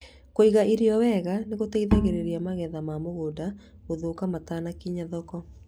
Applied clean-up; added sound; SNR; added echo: none; Bowed string instrument; 2 dB; none.